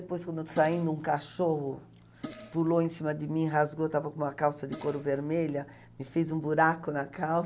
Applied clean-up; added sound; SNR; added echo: none; Fart; 18 dB; none.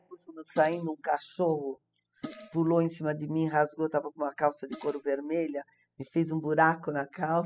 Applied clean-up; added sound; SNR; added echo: classical method spectral subtraction.